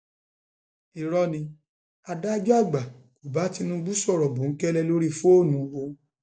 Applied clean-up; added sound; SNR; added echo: none; none; none; none.